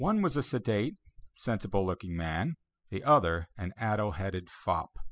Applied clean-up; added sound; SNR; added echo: classical method spectral subtraction.